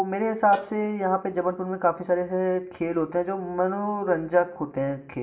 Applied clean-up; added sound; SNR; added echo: none; Cowbell; 19 dB; reverberation time 1.6 s.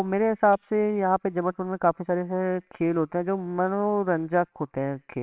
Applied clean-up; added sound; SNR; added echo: neural separator model SepFormer WHAMR!.